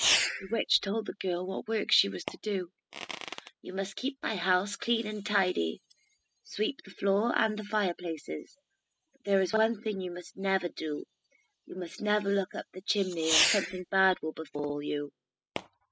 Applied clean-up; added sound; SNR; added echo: classical method spectral subtraction.